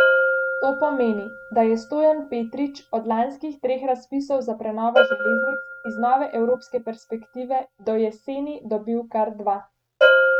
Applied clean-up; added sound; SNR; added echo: neural mask model RNNoise.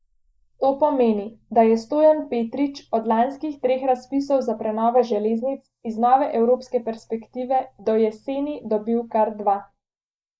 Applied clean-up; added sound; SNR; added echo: neural mask model Resemble Enhance denoiser.